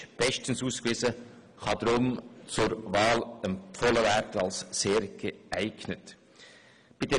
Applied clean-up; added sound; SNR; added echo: none; none; none; none.